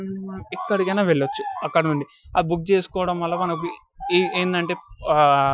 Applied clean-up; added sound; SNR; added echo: classical method Wiener filter.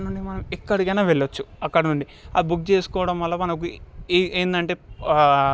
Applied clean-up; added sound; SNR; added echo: none; none; none; none.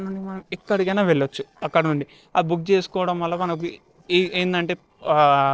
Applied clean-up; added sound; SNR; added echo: neural separator model SepFormer DNS4.